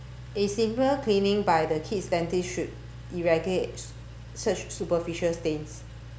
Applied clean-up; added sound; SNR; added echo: none; Engine; 14 dB; none.